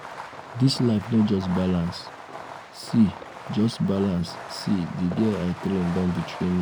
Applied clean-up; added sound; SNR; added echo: none; Fireworks; 14 dB; none.